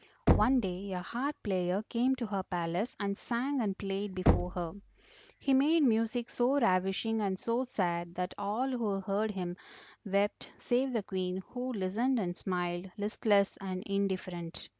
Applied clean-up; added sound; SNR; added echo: none; Knock; 4 dB; none.